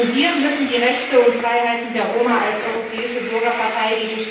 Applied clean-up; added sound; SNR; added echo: none; Train; 11 dB; reverberation time 0.9 s.